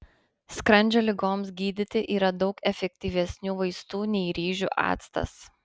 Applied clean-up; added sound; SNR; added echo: none; none; none; none.